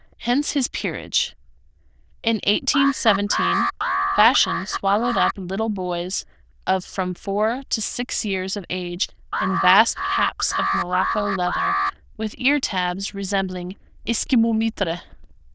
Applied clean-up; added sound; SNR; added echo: neural diffusion model UNIVERSE++.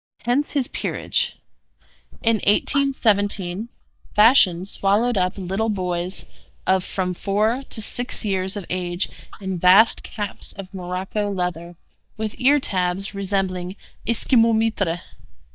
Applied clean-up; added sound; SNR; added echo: neural mask model DeepFilterNet 3.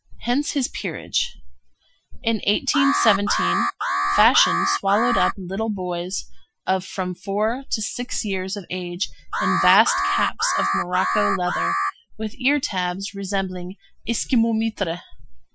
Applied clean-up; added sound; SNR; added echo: classical method Wiener filter.